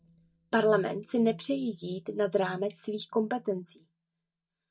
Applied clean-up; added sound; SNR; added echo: neural mask model DeepFilterNet 3.